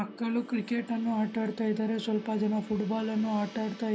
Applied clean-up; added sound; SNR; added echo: none; Gong; 19 dB; none.